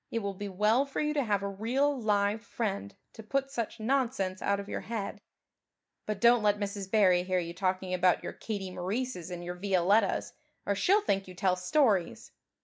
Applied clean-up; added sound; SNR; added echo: neural mask model Resemble Enhance denoiser.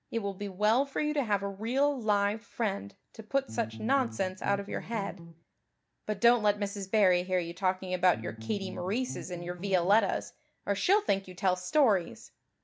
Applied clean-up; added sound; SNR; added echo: none; Bass guitar; 12 dB; none.